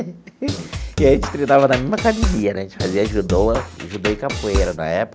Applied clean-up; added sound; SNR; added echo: none; Drum kit; 5 dB; none.